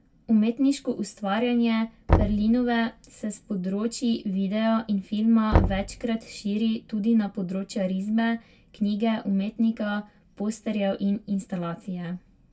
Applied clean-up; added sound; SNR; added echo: none; Knock; 3 dB; reverberation time 0.1 s.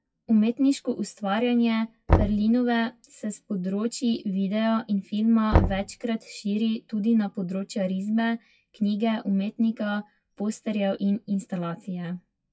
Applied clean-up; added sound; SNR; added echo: classical method WPE with log-MMSE.